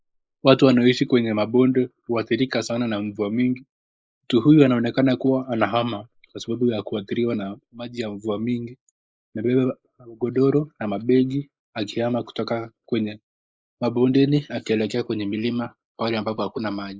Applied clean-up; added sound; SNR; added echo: neural mask model Resemble Enhance denoiser.